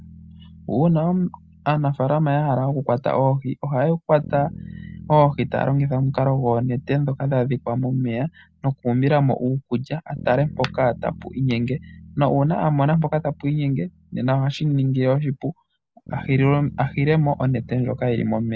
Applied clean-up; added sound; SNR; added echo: none; Bass guitar; 20 dB; none.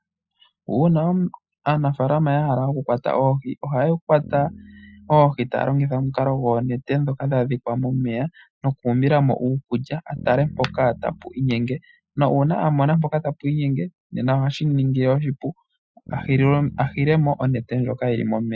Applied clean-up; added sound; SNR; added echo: classical method Wiener filter.